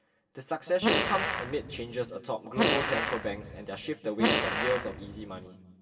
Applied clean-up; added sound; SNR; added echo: none; Fart; -4 dB; reverberation time 1.3 s.